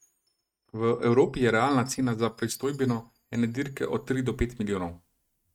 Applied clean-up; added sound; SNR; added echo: neural mask model RNNoise.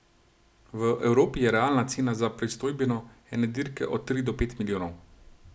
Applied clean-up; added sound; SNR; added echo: none; none; none; none.